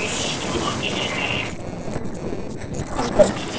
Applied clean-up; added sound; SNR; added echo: neural separator model SepFormer DNS4.